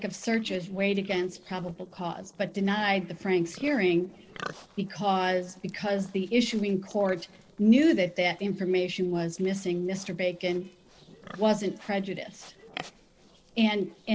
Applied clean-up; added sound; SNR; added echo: neural separator model SepFormer DNS4.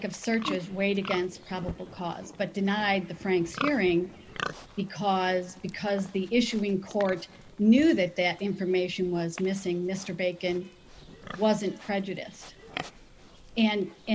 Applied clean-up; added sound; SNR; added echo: none; Livestock, farm animals, working animals; 15 dB; none.